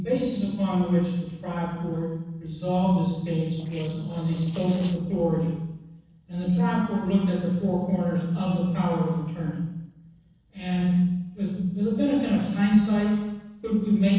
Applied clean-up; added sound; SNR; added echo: neural separator model SepFormer DNS4.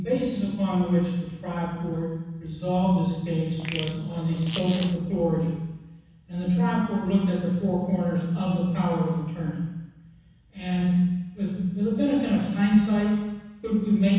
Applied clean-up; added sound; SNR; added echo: none; Fart; 12 dB; reverberation time 1.1 s.